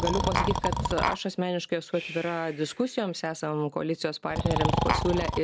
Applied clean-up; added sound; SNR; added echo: none; Tap + Breathing; 1 dB; none.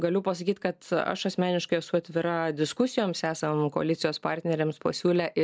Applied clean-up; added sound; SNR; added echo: none; none; none; none.